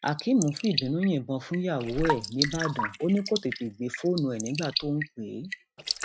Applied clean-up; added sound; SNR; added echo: neural mask model RNNoise.